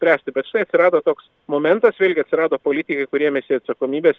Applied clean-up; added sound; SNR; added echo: none; none; none; none.